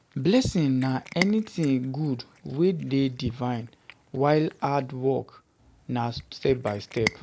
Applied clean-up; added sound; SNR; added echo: none; Cat; 14 dB; none.